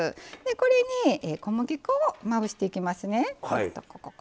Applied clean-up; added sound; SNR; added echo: none; none; none; none.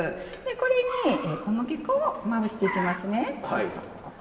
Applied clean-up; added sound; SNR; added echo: none; Car; 11 dB; reverberation time 2.8 s.